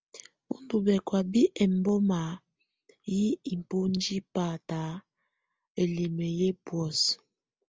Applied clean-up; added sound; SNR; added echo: none; none; none; none.